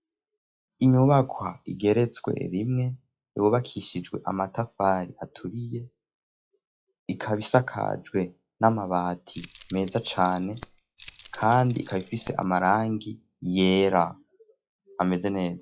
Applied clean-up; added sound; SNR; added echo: classical method log-MMSE.